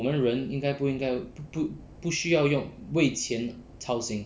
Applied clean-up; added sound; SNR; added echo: none; none; none; none.